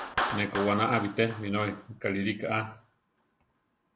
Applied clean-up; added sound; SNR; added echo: none; Clapping; 8 dB; none.